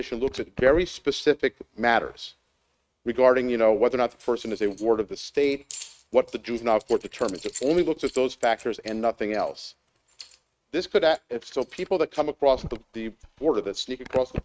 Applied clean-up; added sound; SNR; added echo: neural mask model RNNoise.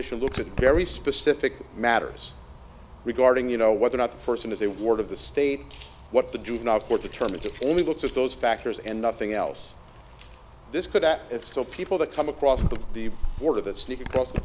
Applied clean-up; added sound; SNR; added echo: none; Keys jangling; 9 dB; none.